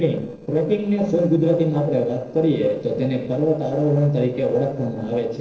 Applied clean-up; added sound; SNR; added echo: neural separator model SepFormer DNS4.